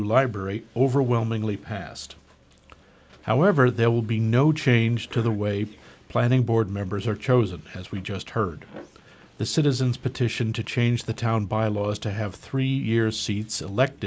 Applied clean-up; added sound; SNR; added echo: none; none; none; none.